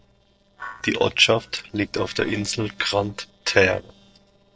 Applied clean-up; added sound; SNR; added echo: neural separator model SepFormer DNS4.